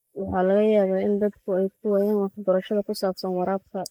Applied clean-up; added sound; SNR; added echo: neural mask model Resemble Enhance denoiser.